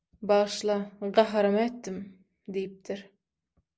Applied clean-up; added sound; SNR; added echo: none; none; none; none.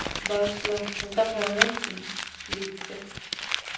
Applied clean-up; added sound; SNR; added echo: none; Crumpling, crinkling; 0 dB; reverberation time 0.6 s.